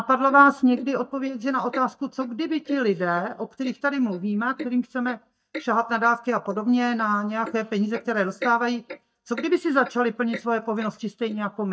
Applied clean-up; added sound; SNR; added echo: neural mask model DeepFilterNet 3.